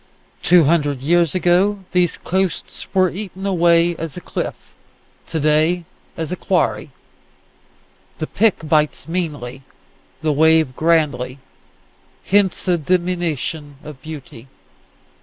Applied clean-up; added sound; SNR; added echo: none; none; none; none.